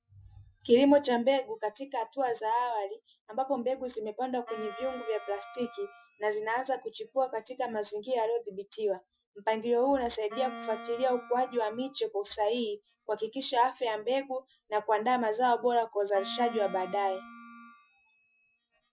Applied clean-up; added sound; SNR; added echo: classical method Wiener filter.